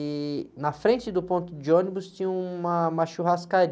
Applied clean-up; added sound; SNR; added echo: none; none; none; none.